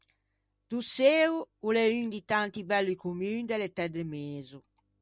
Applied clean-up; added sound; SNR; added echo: none; none; none; none.